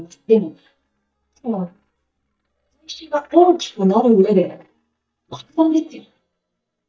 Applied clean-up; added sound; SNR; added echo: neural mask model DeepFilterNet 3.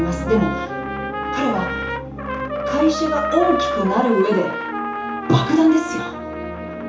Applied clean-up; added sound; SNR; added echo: none; Trumpet; 5 dB; reverberation time 0.7 s.